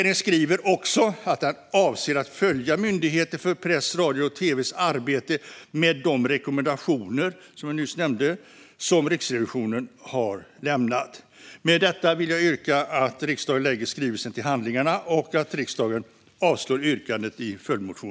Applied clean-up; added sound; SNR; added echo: none; none; none; none.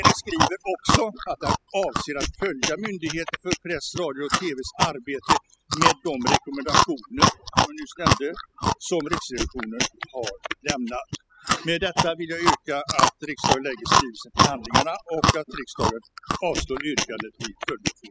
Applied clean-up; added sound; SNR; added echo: classical method spectral subtraction.